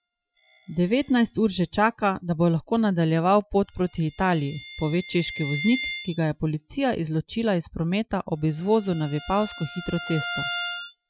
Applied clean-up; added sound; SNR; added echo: classical method Wiener filter.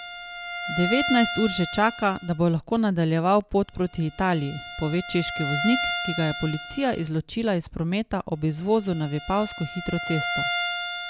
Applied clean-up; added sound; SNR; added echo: none; Bowed string instrument; 7 dB; none.